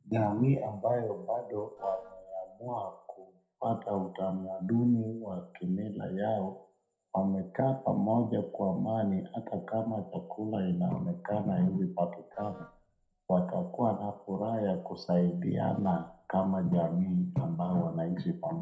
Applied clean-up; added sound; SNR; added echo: neural separator model SepFormer DNS4.